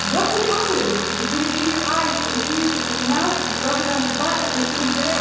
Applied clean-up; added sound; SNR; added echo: none; Tools; 1 dB; reverberation time 1.3 s.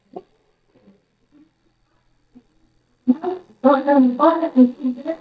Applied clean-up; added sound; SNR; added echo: neural mask model DeepFilterNet 3.